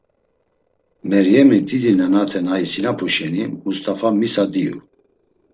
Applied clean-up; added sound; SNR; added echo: neural separator model SepFormer DNS4.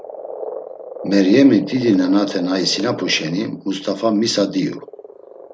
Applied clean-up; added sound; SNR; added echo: none; Frog; 14 dB; none.